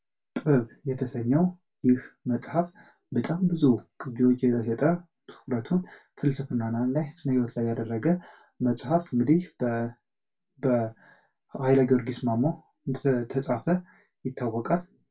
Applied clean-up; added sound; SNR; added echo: none; none; none; reverberation time 0.2 s.